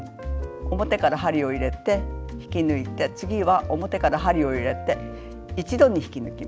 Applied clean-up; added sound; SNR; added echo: none; none; none; none.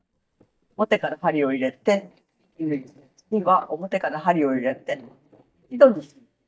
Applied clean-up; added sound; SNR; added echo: neural mask model DeepFilterNet 3.